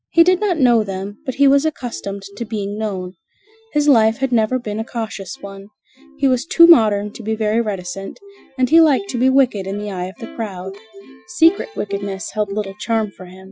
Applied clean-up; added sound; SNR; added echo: classical method Wiener filter.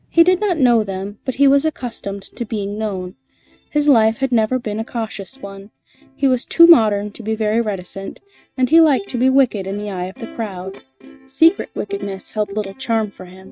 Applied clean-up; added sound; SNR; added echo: neural mask model RNNoise.